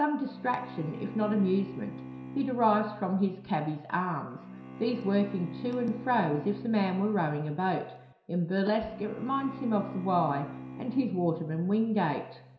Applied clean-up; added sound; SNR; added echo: none; Bowed string instrument; 13 dB; reverberation time 0.7 s.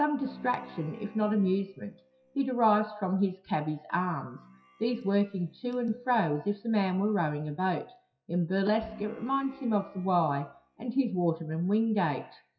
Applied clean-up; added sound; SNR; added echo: classical method WPE with log-MMSE.